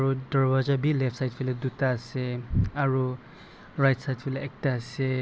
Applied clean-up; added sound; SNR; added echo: none; none; none; none.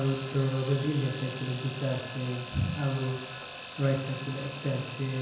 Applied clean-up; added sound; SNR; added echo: none; Alarm / Clock; -2 dB; reverberation time 1.0 s.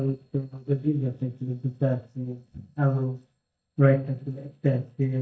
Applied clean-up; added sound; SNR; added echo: neural mask model DeepFilterNet 3.